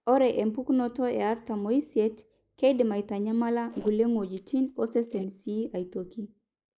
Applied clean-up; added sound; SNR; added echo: neural mask model Resemble Enhance denoiser.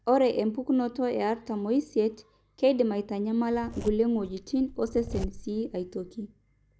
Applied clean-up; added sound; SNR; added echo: none; Zipper (clothing); 12 dB; none.